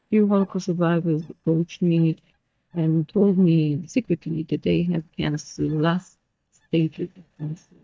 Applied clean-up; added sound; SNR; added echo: neural mask model DeepFilterNet 3.